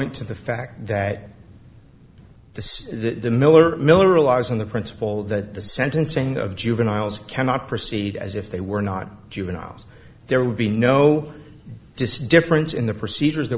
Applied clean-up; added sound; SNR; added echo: none; none; none; none.